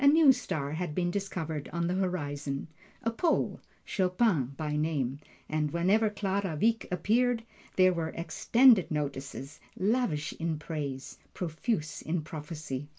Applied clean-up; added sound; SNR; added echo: none; none; none; none.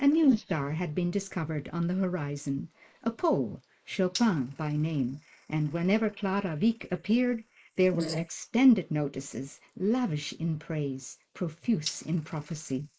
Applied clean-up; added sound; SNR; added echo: neural mask model Resemble Enhance denoiser.